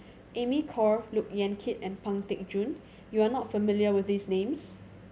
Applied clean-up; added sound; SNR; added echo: none; none; none; none.